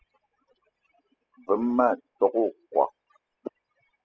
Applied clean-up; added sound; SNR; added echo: classical method spectral subtraction.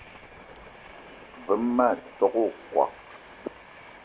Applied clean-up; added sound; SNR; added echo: none; Train; 18 dB; none.